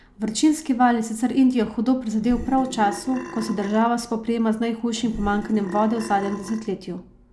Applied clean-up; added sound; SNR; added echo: none; Burping, eructation; 13 dB; none.